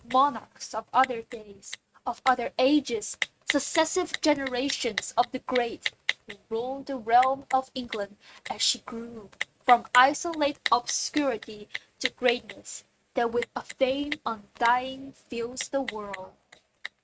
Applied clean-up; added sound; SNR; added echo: neural mask model RNNoise.